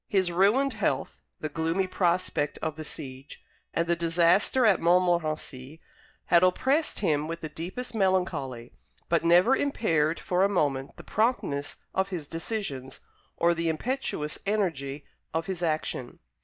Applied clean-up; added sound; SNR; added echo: neural mask model DeepFilterNet 3.